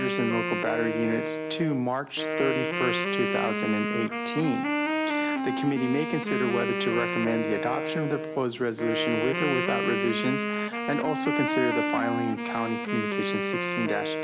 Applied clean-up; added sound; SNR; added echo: none; Wind instrument, woodwind instrument; 0 dB; none.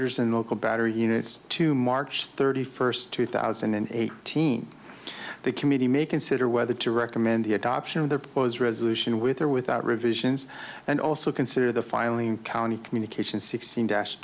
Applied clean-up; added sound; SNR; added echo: none; none; none; none.